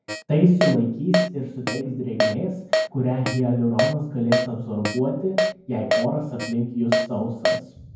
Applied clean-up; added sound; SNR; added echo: none; Keyboard (musical); 2 dB; reverberation time 0.9 s.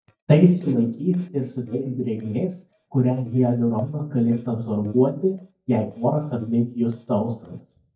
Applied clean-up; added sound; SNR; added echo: neural mask model DeepFilterNet 3.